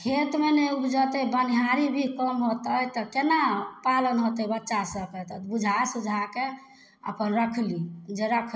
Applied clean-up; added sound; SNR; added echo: none; none; none; none.